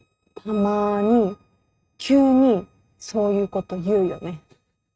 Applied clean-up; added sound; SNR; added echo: neural mask model RNNoise.